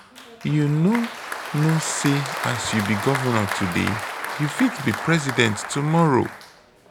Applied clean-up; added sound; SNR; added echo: none; Applause; 8 dB; none.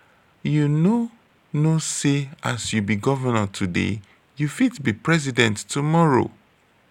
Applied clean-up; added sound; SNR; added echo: none; none; none; none.